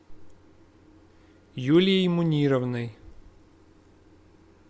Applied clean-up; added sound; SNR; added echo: none; none; none; none.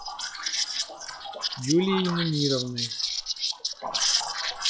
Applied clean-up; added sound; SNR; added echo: classical method log-MMSE.